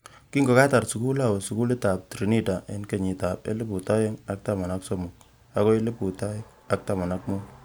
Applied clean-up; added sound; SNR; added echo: none; none; none; none.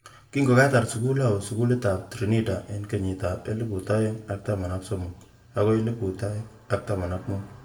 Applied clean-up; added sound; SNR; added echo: none; none; none; reverberation time 0.6 s.